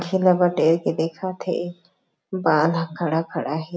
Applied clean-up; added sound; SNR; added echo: none; none; none; none.